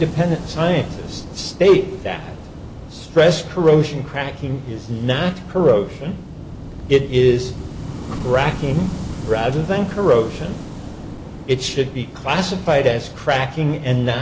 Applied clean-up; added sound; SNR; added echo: none; Waves, surf / Wind; 12 dB; none.